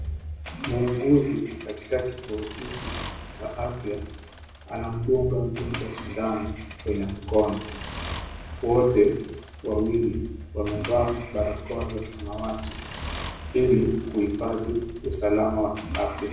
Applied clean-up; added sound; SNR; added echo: none; Accelerating, revving, vroom / Mechanisms; 14 dB; reverberation time 0.7 s.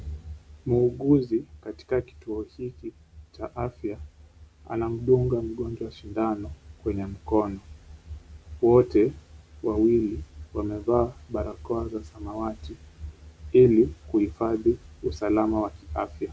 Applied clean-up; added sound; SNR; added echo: none; none; none; none.